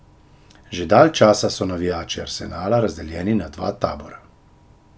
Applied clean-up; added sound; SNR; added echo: none; none; none; none.